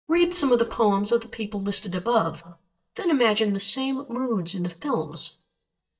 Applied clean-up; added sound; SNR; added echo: neural mask model DeepFilterNet 3.